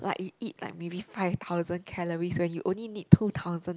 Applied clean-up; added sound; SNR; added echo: none; none; none; none.